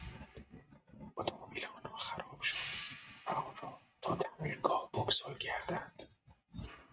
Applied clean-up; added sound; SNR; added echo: neural mask model RNNoise.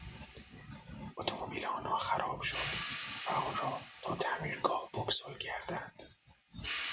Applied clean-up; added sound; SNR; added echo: none; Hi-hat; 11 dB; none.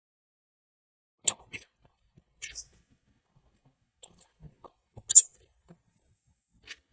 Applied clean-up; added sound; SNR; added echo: neural mask model DeepFilterNet 3.